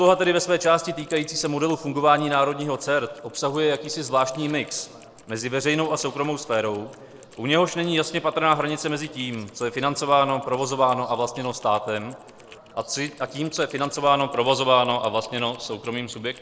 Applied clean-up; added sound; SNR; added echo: neural separator model SepFormer DNS4.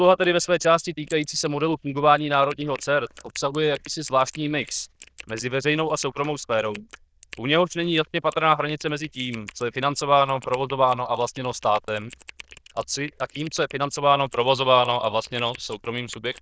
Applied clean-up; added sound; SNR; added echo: neural diffusion model UNIVERSE++.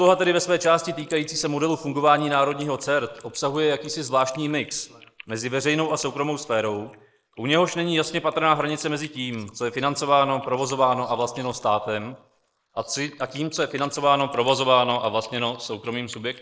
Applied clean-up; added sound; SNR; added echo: neural mask model Resemble Enhance denoiser.